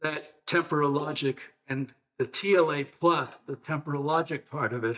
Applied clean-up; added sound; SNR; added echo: neural mask model DeepFilterNet 3.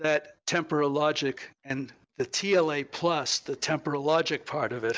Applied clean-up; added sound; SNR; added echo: none; none; none; none.